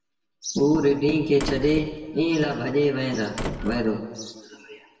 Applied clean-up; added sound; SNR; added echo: none; Slam; 12 dB; reverberation time 1.2 s.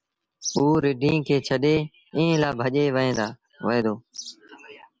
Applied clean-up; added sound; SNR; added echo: none; none; none; none.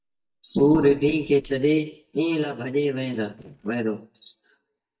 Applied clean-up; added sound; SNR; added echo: neural mask model DeepFilterNet 3.